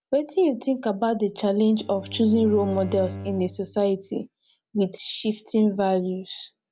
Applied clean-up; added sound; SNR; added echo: none; Bowed string instrument; 13 dB; none.